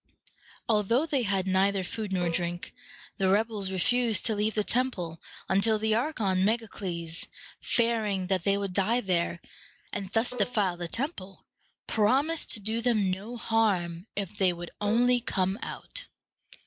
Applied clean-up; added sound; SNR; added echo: none; Bowed string instrument; 17 dB; none.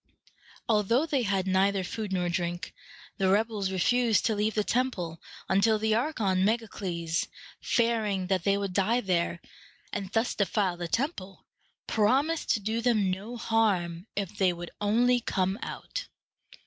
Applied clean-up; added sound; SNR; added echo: none; none; none; none.